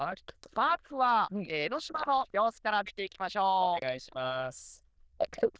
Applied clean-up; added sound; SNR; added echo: neural diffusion model UNIVERSE++.